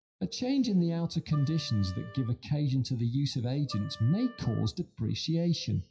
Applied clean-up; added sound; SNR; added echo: classical method WPE with log-MMSE.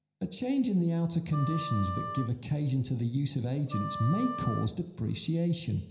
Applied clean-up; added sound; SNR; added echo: none; Wind instrument, woodwind instrument; 10 dB; reverberation time 0.9 s.